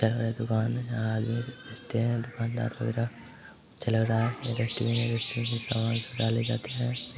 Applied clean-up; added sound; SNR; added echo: none; none; none; none.